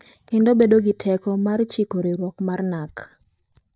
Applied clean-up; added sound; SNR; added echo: neural mask model DeepFilterNet 3.